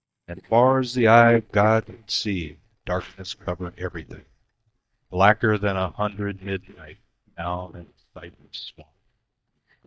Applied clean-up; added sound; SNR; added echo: neural mask model DeepFilterNet 3.